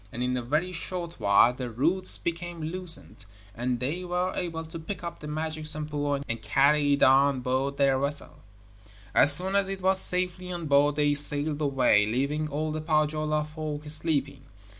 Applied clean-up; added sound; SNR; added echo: none; none; none; none.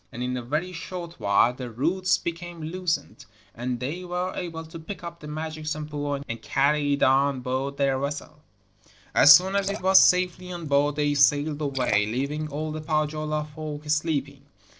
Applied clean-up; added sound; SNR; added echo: neural separator model SepFormer DNS4.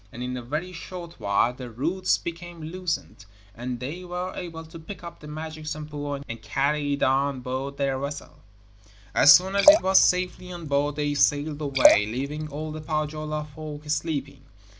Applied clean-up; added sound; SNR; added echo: none; Liquid; -2 dB; none.